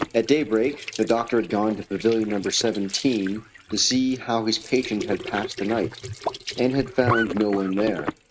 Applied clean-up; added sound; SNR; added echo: neural mask model RNNoise.